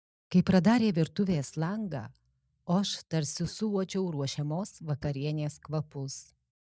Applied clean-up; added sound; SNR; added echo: neural mask model DeepFilterNet 3.